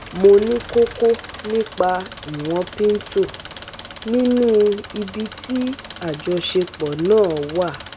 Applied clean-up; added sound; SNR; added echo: none; Engine; 16 dB; none.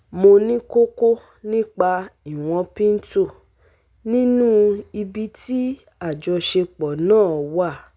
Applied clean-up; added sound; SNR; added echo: none; none; none; none.